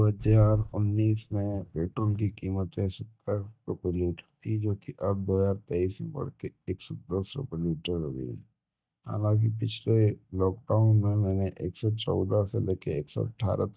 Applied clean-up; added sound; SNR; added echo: neural mask model DeepFilterNet 3.